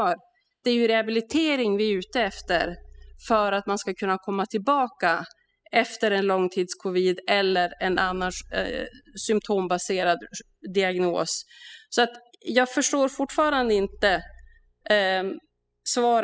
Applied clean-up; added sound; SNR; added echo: classical method spectral subtraction.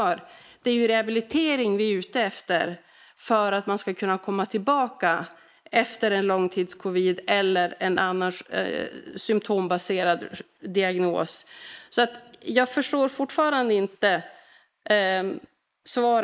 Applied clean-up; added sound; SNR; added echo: neural mask model Resemble Enhance denoiser.